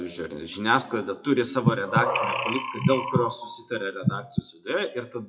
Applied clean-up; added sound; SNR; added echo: classical method WPE with log-MMSE.